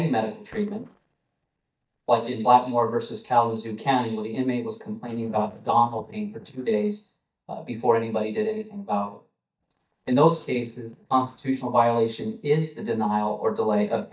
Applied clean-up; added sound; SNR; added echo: neural mask model DeepFilterNet 3.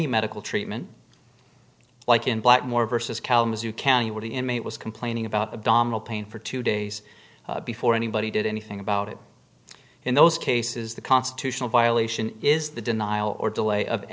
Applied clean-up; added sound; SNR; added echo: none; none; none; none.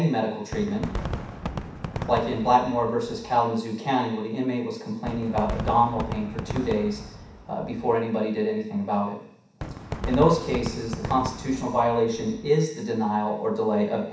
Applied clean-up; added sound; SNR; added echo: none; Fireworks; 10 dB; reverberation time 0.7 s.